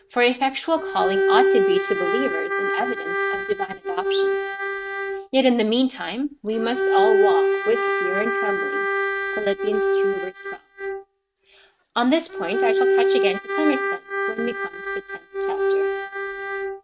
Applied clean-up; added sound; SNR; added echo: neural mask model RNNoise.